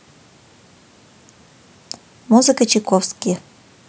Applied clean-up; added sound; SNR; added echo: none; none; none; none.